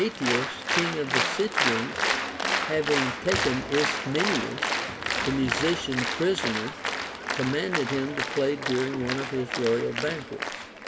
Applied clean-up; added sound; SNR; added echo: none; Applause; 0 dB; none.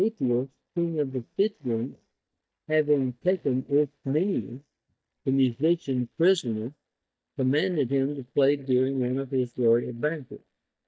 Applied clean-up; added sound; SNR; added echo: neural mask model DeepFilterNet 3.